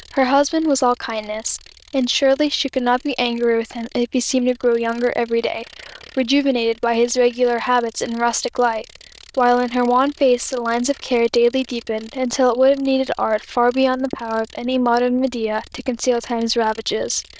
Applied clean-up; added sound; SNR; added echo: neural diffusion model UNIVERSE++.